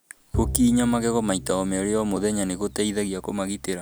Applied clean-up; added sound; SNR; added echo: none; Bowed string instrument; 11 dB; none.